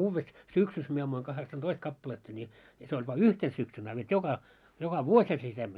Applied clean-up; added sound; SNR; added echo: none; none; none; none.